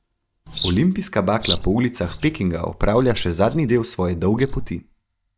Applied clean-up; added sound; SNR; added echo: neural mask model DeepFilterNet 3.